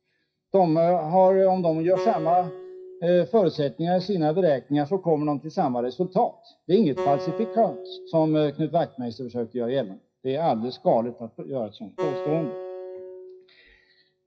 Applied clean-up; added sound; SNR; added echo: classical method WPE with log-MMSE.